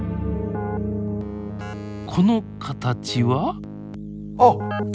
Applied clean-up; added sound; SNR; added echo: none; Keyboard (musical); 6 dB; none.